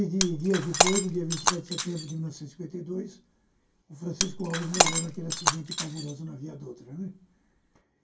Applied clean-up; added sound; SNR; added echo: none; Shatter; -2 dB; reverberation time 0.2 s.